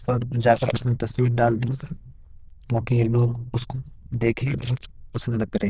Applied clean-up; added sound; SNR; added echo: neural diffusion model UNIVERSE++.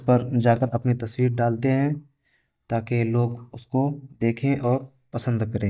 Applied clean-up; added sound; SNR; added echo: neural mask model DeepFilterNet 3.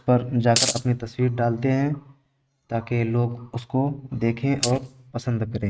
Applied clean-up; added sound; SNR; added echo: neural mask model RNNoise.